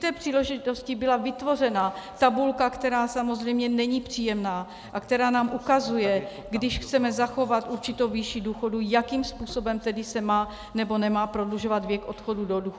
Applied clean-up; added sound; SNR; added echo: none; none; none; none.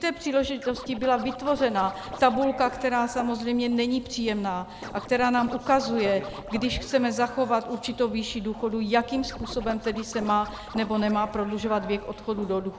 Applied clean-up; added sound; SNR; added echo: none; Scratching (performance technique) + Walk, footsteps; 16 dB; none.